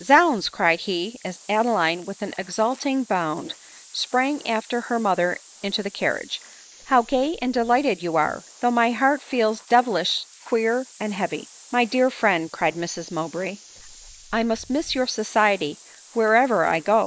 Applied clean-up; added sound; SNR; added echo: neural mask model Resemble Enhance denoiser.